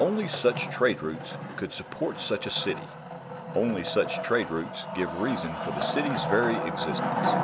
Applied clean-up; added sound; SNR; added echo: none; Wood; 3 dB; none.